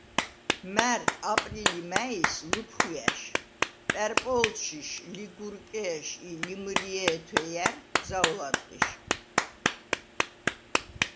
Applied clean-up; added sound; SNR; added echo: none; Clapping; -3 dB; none.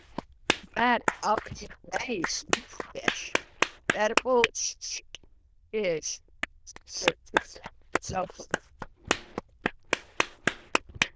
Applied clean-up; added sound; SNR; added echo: neural diffusion model UNIVERSE++.